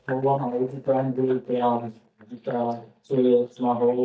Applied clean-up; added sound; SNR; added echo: neural mask model DeepFilterNet 3.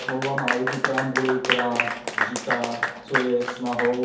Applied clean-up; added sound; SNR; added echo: none; Applause / Clapping; 1 dB; reverberation time 0.5 s.